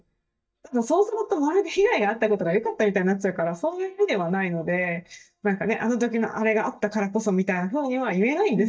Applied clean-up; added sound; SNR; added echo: neural mask model DeepFilterNet 3.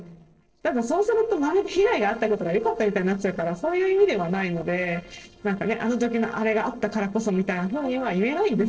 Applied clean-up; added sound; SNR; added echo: neural separator model SepFormer DNS4.